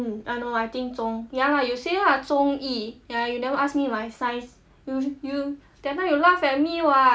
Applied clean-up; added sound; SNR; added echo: none; none; none; none.